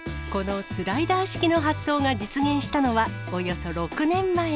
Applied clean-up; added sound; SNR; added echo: none; Bowed string instrument; 20 dB; none.